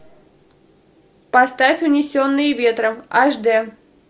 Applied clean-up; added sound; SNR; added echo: none; none; none; none.